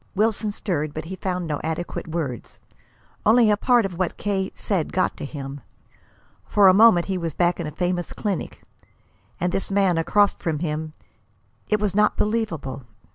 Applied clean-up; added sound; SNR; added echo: none; none; none; none.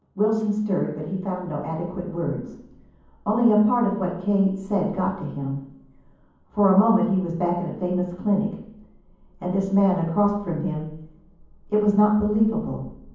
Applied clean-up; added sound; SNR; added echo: none; none; none; reverberation time 1.2 s.